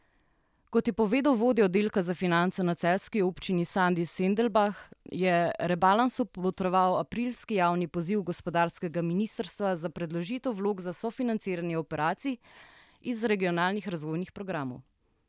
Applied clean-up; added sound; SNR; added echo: none; none; none; none.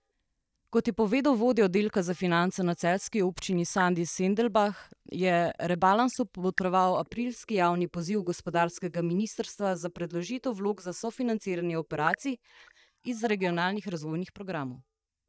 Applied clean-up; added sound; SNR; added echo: neural mask model DeepFilterNet 3.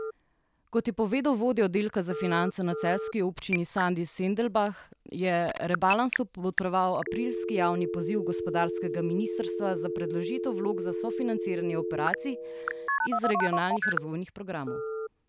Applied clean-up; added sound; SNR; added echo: none; Telephone; 4 dB; none.